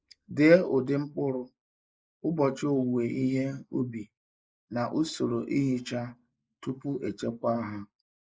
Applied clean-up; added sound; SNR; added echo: neural mask model Resemble Enhance denoiser.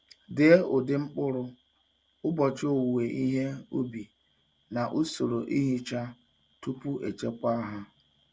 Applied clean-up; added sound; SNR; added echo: none; none; none; none.